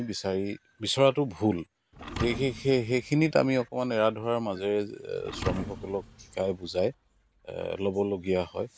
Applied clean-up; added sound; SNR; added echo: none; Thump, thud; 12 dB; none.